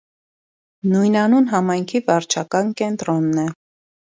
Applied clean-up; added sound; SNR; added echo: none; none; none; none.